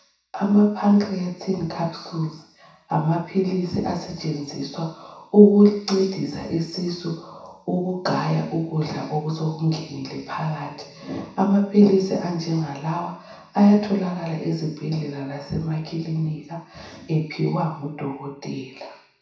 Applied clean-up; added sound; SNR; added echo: none; none; none; reverberation time 0.7 s.